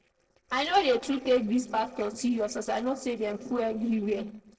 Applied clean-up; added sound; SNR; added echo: neural separator model SepFormer DNS4.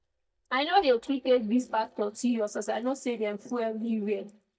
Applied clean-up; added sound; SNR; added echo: neural mask model DeepFilterNet 3.